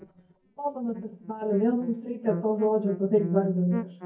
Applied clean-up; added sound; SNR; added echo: neural mask model DeepFilterNet 3.